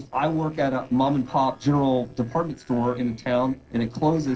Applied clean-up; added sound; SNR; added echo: neural separator model SepFormer DNS4.